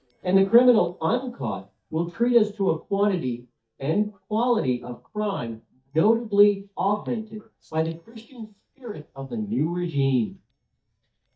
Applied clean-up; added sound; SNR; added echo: neural mask model DeepFilterNet 3.